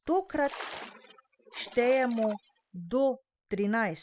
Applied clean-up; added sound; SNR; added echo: classical method spectral subtraction.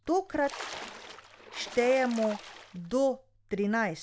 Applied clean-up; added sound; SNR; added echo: none; Splash, splatter; 14 dB; none.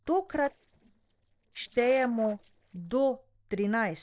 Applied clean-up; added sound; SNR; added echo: neural separator model SepFormer DNS4.